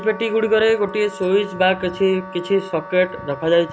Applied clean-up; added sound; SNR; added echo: none; Wind instrument, woodwind instrument; 16 dB; none.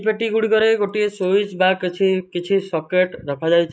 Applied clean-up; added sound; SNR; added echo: neural mask model Resemble Enhance denoiser.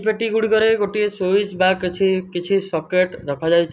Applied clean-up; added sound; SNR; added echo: none; none; none; none.